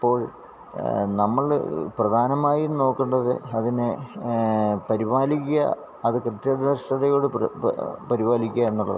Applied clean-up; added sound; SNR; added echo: none; none; none; none.